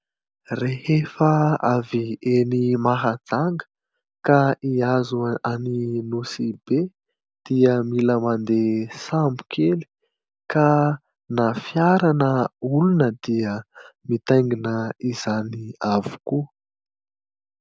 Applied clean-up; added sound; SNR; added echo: none; none; none; none.